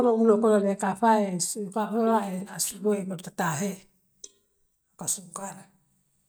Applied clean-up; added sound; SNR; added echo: neural mask model DeepFilterNet 3.